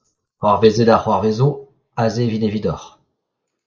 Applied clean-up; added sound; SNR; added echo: neural mask model Resemble Enhance denoiser.